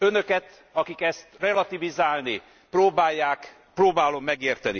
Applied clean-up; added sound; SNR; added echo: none; none; none; none.